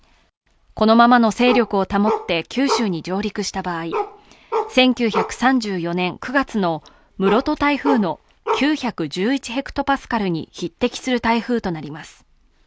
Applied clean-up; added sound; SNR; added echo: none; Bark; 6 dB; none.